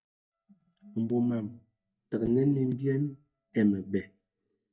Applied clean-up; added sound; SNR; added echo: neural mask model DeepFilterNet 3.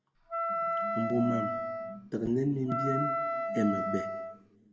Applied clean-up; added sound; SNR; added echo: none; Wind instrument, woodwind instrument; 0 dB; reverberation time 1.1 s.